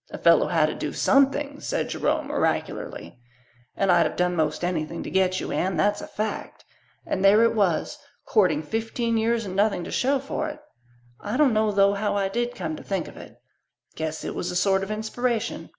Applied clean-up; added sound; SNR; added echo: none; none; none; none.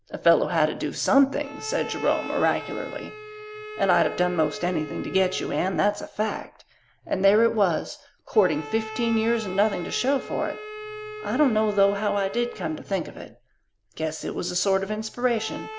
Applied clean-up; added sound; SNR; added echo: none; Bowed string instrument; 14 dB; none.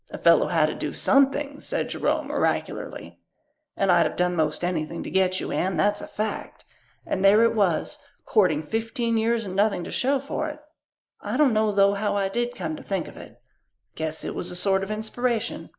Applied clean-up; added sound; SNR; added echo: neural mask model Resemble Enhance denoiser.